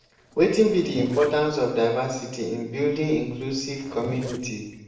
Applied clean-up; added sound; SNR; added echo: neural separator model SepFormer DNS4.